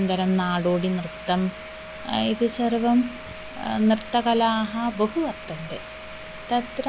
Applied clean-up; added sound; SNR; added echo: none; Domestic sounds, home sounds; 13 dB; none.